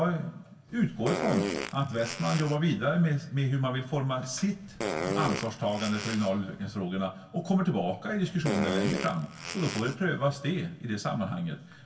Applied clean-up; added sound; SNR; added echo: none; Fart; 6 dB; reverberation time 0.1 s.